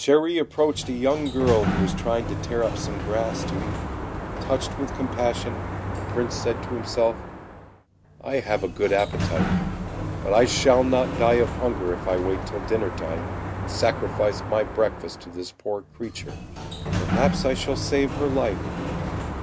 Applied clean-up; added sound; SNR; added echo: none; Sliding door; 4 dB; none.